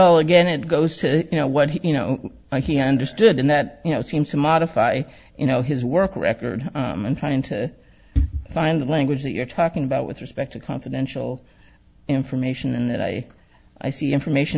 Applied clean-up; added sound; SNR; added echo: none; Burping, eructation; 20 dB; none.